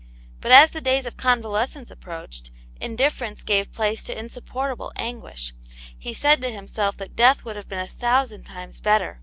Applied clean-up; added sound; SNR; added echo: none; none; none; none.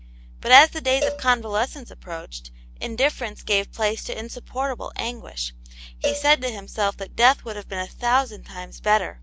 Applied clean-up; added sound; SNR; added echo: none; Cowbell; 10 dB; none.